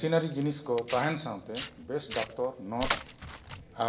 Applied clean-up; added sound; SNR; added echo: none; Tearing; 7 dB; reverberation time 1.0 s.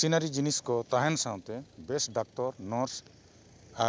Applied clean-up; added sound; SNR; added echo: none; none; none; none.